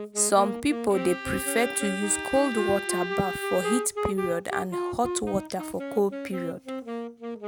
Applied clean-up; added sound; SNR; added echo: none; Bowed string instrument + Wind instrument, woodwind instrument; 5 dB; none.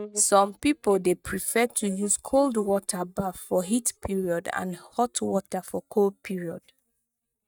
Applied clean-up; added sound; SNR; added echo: neural mask model DeepFilterNet 3.